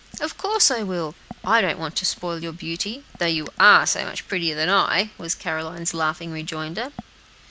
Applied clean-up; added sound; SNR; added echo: none; none; none; none.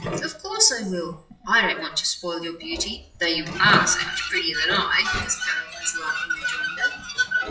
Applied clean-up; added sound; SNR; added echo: classical method WPE with log-MMSE.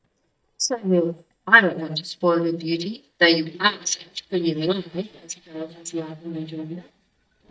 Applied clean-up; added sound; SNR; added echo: neural mask model DeepFilterNet 3.